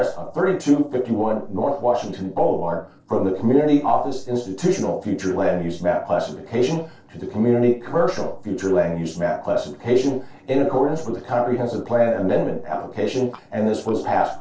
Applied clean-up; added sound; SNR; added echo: neural separator model SepFormer DNS4.